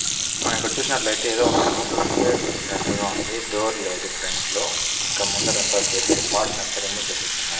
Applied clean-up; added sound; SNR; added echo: none; Sink (filling or washing) / Water tap, faucet; 0 dB; reverberation time 1.2 s.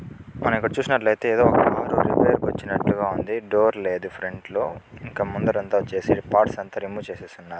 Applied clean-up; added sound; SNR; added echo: none; none; none; none.